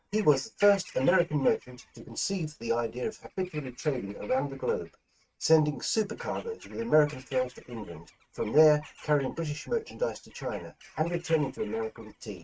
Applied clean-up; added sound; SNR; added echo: neural mask model RNNoise.